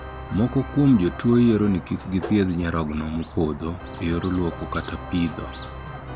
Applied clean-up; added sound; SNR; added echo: none; Squeak + Organ; 12 dB; none.